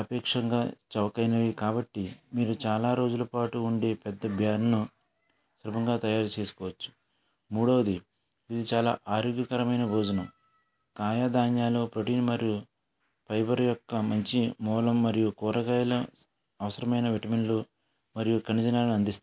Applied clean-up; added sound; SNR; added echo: none; none; none; none.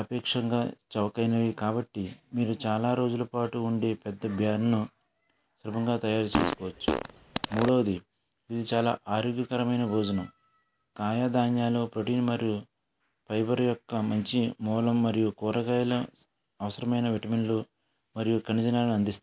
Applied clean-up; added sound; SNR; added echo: none; Fart; 2 dB; none.